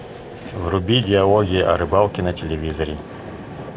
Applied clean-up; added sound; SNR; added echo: none; Vehicle; 13 dB; none.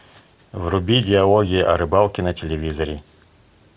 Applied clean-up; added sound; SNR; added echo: none; none; none; none.